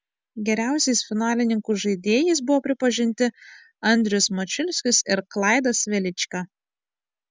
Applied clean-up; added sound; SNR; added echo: none; none; none; none.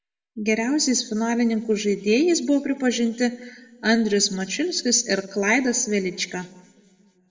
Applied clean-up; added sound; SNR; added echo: none; none; none; reverberation time 1.2 s.